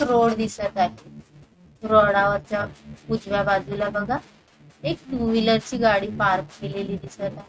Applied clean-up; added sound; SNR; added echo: neural mask model RNNoise.